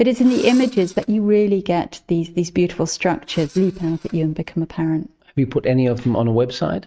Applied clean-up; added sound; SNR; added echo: neural mask model RNNoise.